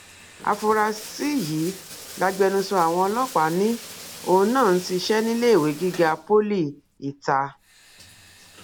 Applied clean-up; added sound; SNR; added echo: none; Bathtub (filling or washing); 18 dB; none.